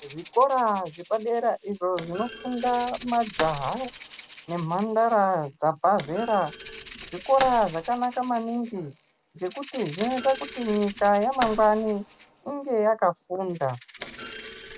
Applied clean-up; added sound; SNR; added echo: none; Thump, thud + Rattle (instrument); 15 dB; none.